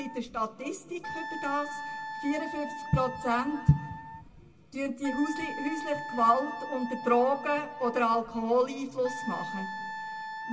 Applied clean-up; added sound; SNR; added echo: none; Wind instrument, woodwind instrument; 9 dB; reverberation time 1.8 s.